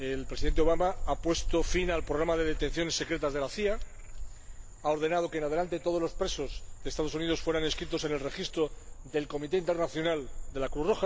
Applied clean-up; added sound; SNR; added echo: none; Frog; 4 dB; none.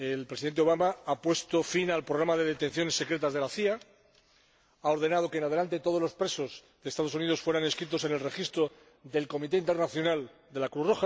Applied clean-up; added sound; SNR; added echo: none; none; none; none.